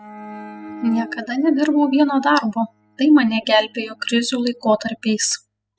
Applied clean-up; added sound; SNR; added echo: classical method spectral subtraction.